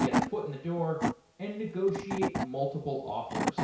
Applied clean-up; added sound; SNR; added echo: none; Wood / Tools; 0 dB; reverberation time 0.6 s.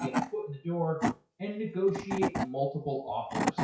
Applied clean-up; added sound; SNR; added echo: classical method WPE with log-MMSE.